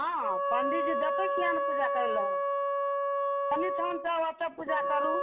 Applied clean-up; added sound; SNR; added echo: none; Wind instrument, woodwind instrument; -4 dB; reverberation time 0.5 s.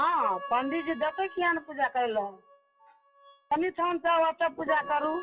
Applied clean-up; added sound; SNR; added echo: classical method WPE with log-MMSE.